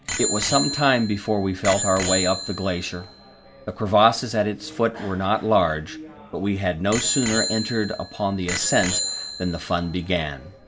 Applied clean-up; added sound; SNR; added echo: none; Bicycle bell; 7 dB; none.